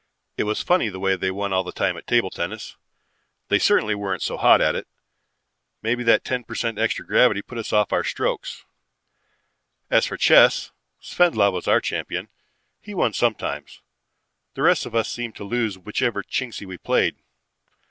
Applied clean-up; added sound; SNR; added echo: none; none; none; none.